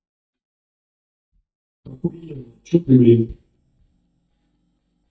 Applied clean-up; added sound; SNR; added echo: neural mask model DeepFilterNet 3.